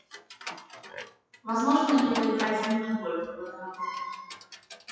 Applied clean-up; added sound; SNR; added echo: classical method WPE with log-MMSE.